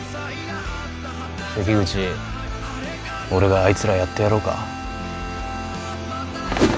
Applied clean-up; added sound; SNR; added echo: none; none; none; none.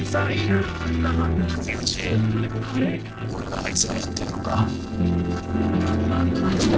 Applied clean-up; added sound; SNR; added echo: neural separator model SepFormer DNS4.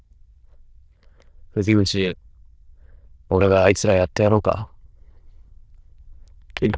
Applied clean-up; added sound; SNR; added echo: neural diffusion model UNIVERSE++.